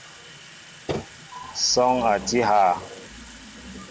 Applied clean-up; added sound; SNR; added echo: none; Sink (filling or washing) / Water tap, faucet; 20 dB; none.